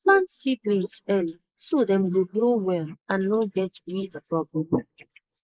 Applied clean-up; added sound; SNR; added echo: neural mask model Resemble Enhance denoiser.